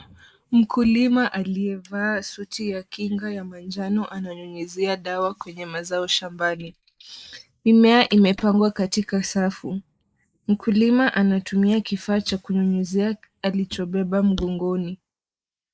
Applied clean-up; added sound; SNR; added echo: neural mask model Resemble Enhance denoiser.